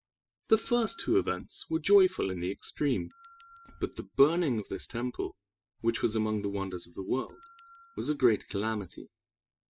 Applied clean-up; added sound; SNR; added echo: classical method spectral subtraction.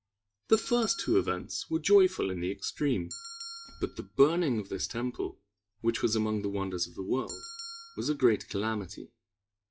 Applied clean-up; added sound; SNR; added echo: classical method log-MMSE.